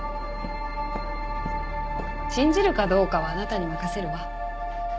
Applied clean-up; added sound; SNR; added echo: none; none; none; none.